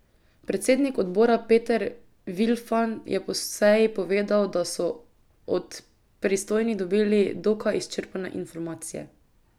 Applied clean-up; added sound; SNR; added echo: none; none; none; none.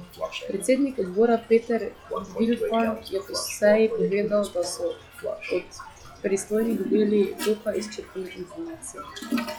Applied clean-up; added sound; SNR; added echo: classical method log-MMSE.